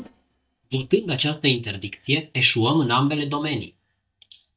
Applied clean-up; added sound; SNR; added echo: neural mask model DeepFilterNet 3.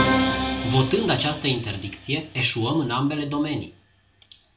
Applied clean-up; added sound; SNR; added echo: none; Musical instrument; 3 dB; reverberation time 0.2 s.